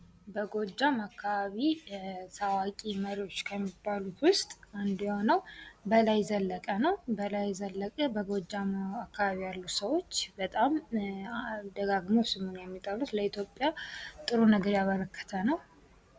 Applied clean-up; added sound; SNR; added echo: none; none; none; none.